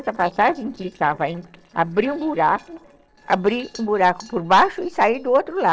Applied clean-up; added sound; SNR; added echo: neural separator model SepFormer DNS4.